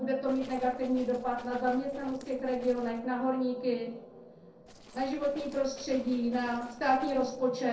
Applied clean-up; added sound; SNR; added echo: neural separator model SepFormer DNS4.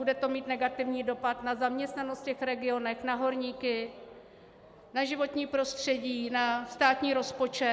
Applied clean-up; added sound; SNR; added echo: none; none; none; none.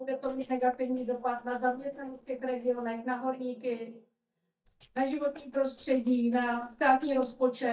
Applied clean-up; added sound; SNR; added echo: neural mask model DeepFilterNet 3.